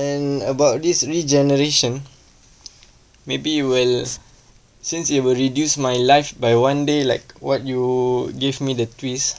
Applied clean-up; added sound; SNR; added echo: none; none; none; none.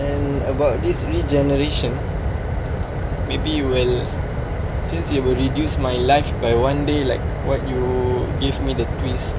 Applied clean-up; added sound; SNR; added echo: none; Fire; 1 dB; none.